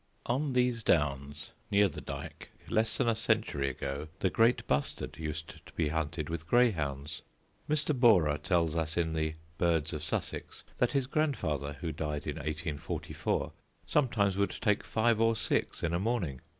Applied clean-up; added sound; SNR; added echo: none; none; none; none.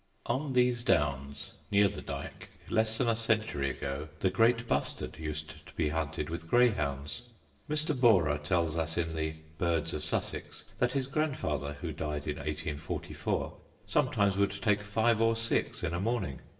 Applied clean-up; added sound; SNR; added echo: none; none; none; reverberation time 0.7 s.